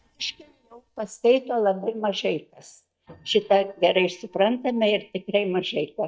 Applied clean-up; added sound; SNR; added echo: neural mask model DeepFilterNet 3.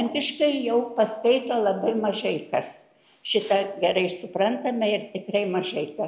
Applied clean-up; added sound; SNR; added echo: none; none; none; none.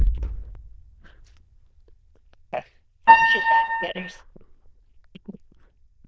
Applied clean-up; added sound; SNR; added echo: neural diffusion model UNIVERSE++.